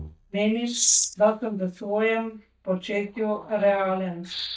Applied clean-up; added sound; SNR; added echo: neural mask model DeepFilterNet 3.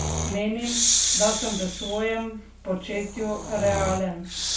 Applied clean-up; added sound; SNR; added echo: none; Breathing; 0 dB; reverberation time 0.3 s.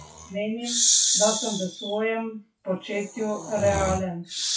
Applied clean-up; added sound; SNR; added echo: classical method WPE with log-MMSE.